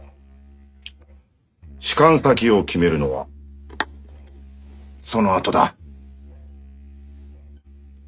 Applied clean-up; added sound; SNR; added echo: neural mask model RNNoise.